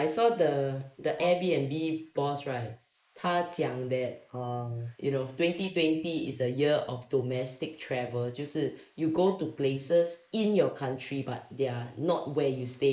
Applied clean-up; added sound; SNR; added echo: neural mask model Resemble Enhance denoiser.